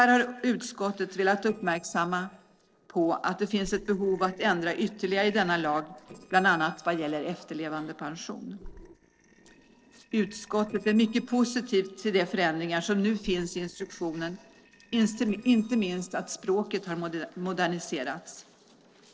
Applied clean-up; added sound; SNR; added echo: neural separator model SepFormer DNS4.